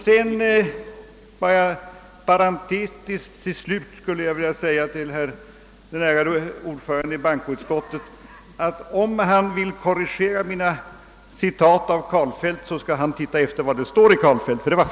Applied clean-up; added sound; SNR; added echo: none; none; none; none.